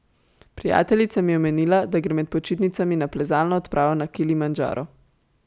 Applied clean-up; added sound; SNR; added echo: none; none; none; none.